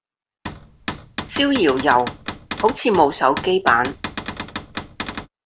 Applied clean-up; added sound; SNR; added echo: none; Cupboard open or close / Door; 10 dB; none.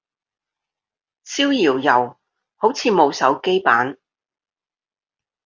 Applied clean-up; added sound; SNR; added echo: none; none; none; none.